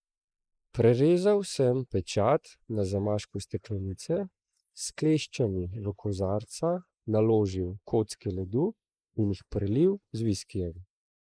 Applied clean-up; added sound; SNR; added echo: neural mask model Resemble Enhance denoiser.